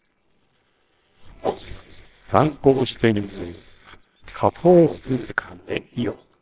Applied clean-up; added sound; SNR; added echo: neural separator model SepFormer WHAMR!.